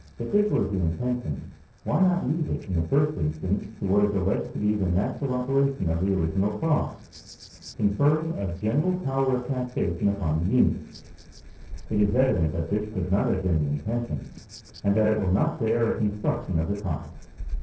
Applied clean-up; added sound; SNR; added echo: neural separator model SepFormer DNS4.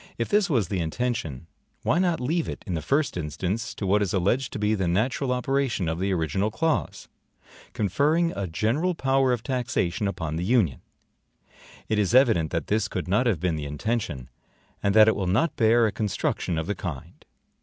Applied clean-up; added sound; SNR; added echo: none; none; none; none.